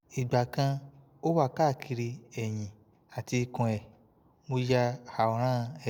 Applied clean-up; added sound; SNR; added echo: none; none; none; none.